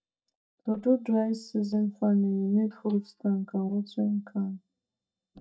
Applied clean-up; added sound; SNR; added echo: neural mask model DeepFilterNet 3.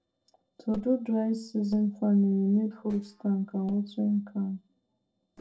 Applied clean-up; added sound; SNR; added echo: neural separator model SepFormer DNS4.